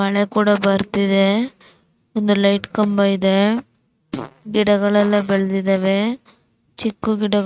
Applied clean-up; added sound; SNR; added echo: neural mask model RNNoise.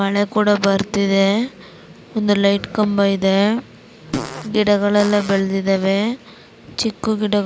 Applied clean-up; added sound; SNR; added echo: none; Fart; 11 dB; none.